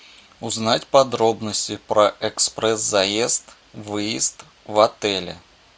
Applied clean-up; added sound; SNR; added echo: none; none; none; none.